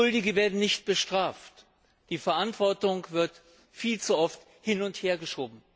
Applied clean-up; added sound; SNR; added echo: none; none; none; none.